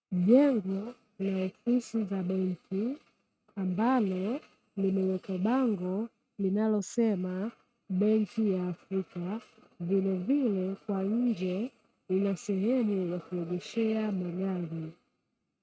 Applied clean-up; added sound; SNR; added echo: neural mask model RNNoise.